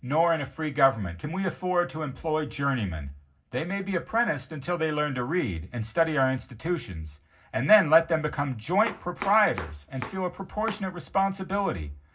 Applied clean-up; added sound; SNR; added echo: none; Domestic sounds, home sounds; 13 dB; reverberation time 0.4 s.